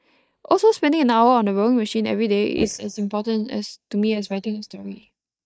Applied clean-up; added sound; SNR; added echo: neural mask model DeepFilterNet 3.